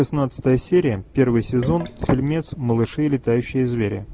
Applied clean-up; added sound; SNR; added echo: none; Sink (filling or washing); 17 dB; none.